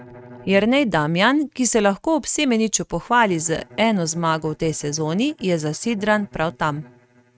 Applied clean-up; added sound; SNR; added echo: neural mask model RNNoise.